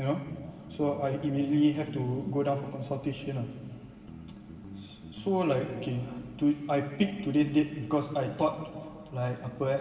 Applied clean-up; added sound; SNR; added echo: none; Guitar; 16 dB; reverberation time 1.9 s.